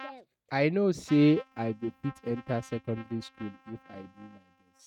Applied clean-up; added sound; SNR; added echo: neural mask model RNNoise.